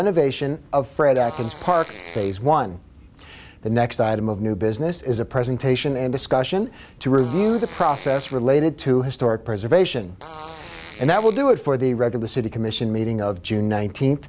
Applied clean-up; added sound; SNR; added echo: none; Fart; 18 dB; none.